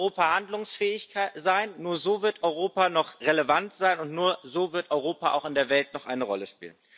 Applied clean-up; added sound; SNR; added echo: none; none; none; none.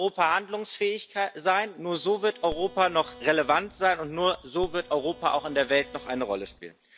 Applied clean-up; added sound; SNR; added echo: none; Bowed string instrument + Dog; 19 dB; none.